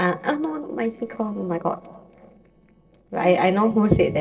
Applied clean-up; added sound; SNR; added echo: neural separator model SepFormer DNS4.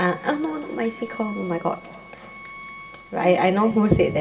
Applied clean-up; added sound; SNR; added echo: none; Bowed string instrument; 18 dB; reverberation time 2.6 s.